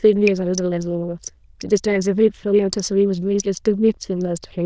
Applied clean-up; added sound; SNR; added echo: neural diffusion model UNIVERSE++.